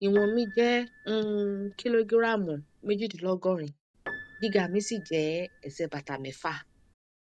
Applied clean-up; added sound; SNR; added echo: none; Piano; 18 dB; none.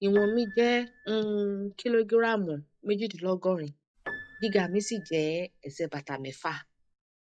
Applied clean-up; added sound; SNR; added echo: classical method log-MMSE.